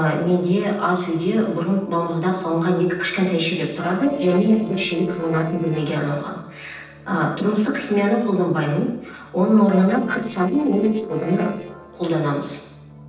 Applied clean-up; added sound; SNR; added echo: neural separator model SepFormer DNS4.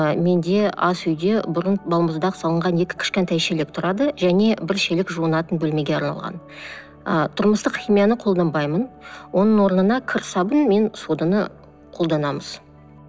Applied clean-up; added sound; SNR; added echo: none; none; none; none.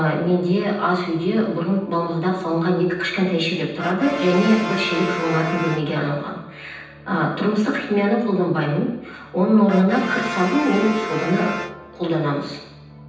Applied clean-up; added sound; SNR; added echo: none; Brass instrument; 12 dB; reverberation time 0.9 s.